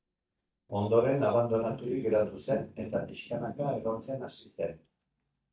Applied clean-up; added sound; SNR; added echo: neural mask model DeepFilterNet 3.